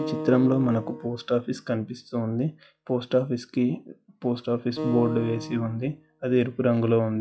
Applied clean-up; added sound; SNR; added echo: classical method log-MMSE.